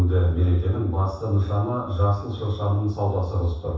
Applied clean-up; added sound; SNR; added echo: none; none; none; reverberation time 0.7 s.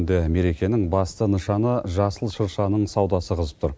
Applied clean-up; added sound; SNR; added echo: none; none; none; none.